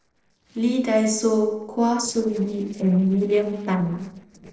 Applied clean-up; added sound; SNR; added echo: neural separator model SepFormer DNS4.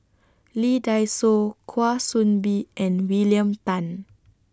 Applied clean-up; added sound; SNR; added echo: none; none; none; none.